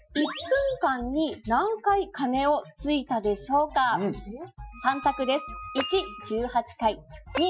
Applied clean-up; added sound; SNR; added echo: classical method Wiener filter.